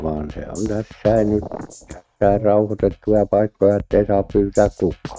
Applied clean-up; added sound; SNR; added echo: neural mask model RNNoise.